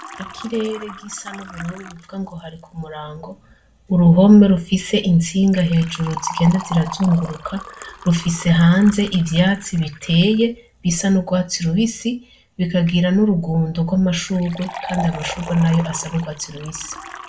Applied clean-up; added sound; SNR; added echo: none; Liquid; 18 dB; reverberation time 0.3 s.